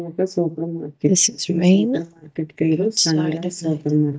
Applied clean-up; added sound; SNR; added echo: neural mask model DeepFilterNet 3.